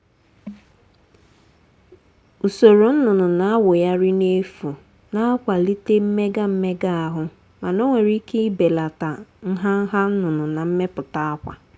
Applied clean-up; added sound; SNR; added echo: none; none; none; none.